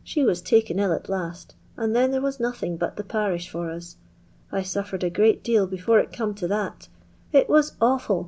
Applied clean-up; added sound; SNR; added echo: none; none; none; none.